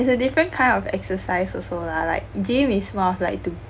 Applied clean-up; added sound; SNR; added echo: none; none; none; none.